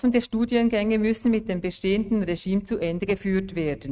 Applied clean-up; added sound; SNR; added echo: neural mask model RNNoise.